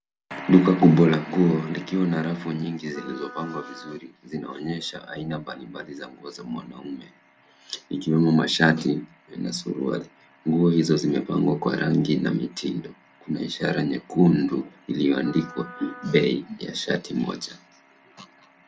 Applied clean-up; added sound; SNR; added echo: none; Wind instrument, woodwind instrument; 20 dB; none.